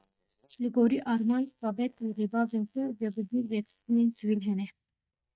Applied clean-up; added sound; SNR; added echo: neural mask model DeepFilterNet 3.